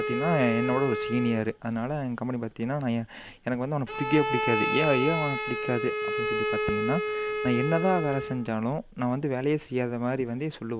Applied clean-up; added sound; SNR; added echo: none; Bowed string instrument; 4 dB; none.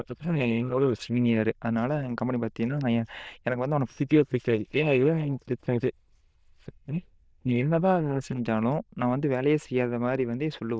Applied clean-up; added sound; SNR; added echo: neural diffusion model UNIVERSE++.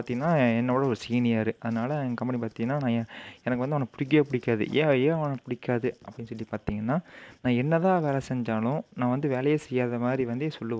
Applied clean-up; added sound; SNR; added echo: none; none; none; none.